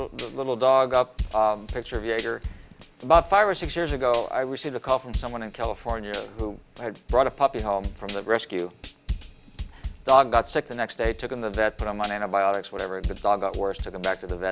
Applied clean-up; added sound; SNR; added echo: none; Drum / Drum kit; 11 dB; none.